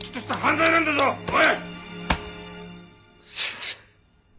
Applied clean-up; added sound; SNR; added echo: none; Tick; 14 dB; none.